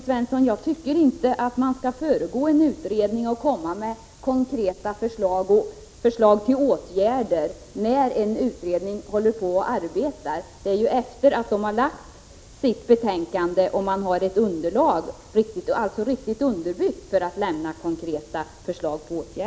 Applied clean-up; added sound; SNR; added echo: none; none; none; none.